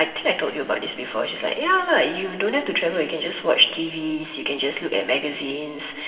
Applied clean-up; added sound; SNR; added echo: none; none; none; reverberation time 2.1 s.